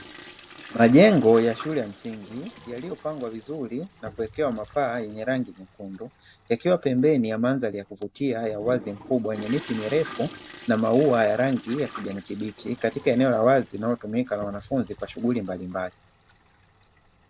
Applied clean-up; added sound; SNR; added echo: none; Toilet flush; 20 dB; none.